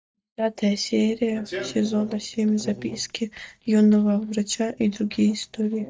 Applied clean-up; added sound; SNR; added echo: neural mask model DeepFilterNet 3.